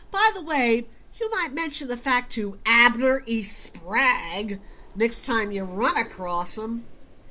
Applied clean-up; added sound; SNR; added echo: none; Wind; 15 dB; none.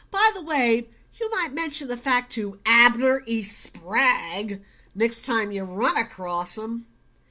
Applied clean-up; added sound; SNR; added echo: none; none; none; none.